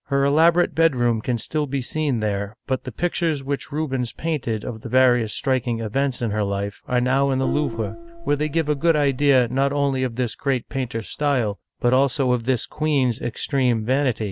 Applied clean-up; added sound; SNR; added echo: none; Gong; 10 dB; none.